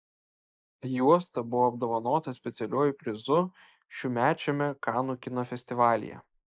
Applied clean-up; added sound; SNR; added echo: neural mask model Resemble Enhance denoiser.